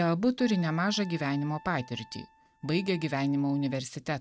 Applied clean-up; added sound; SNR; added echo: neural mask model RNNoise.